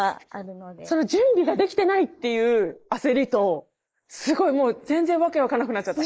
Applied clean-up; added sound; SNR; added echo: neural mask model Resemble Enhance denoiser.